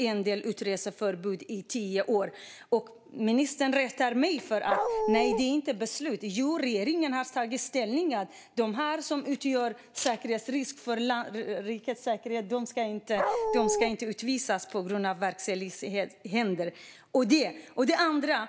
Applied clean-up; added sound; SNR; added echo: none; Dog; -2 dB; none.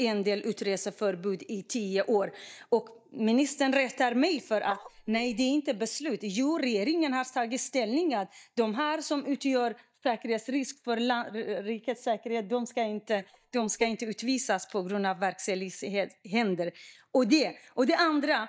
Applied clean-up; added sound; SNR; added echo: neural mask model DeepFilterNet 3.